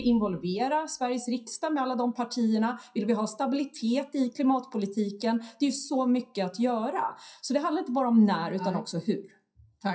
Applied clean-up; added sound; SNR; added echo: classical method WPE with log-MMSE.